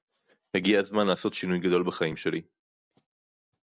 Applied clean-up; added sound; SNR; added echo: none; none; none; none.